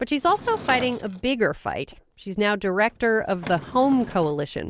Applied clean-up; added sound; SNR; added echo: none; Sliding door / Wood; 17 dB; none.